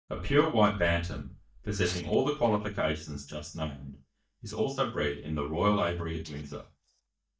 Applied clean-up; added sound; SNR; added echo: neural mask model DeepFilterNet 3.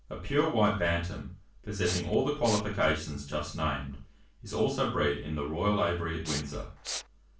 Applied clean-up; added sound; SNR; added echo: none; Respiratory sounds; 8 dB; reverberation time 0.3 s.